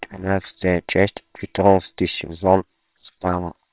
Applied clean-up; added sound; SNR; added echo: neural separator model SepFormer WHAMR!.